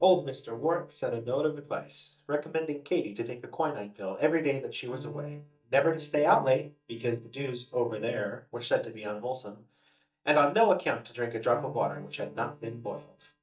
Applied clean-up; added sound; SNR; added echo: neural mask model DeepFilterNet 3.